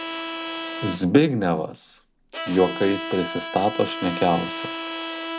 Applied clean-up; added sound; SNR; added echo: none; Bowed string instrument; 8 dB; none.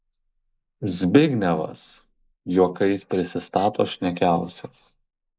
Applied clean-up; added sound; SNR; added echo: neural mask model Resemble Enhance denoiser.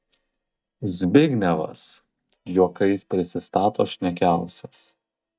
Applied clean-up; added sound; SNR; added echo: neural mask model DeepFilterNet 3.